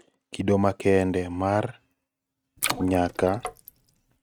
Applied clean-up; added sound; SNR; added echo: neural mask model RNNoise.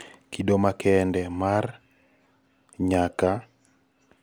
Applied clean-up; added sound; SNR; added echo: none; none; none; none.